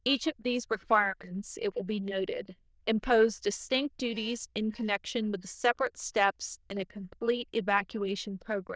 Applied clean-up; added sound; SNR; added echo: neural diffusion model UNIVERSE++.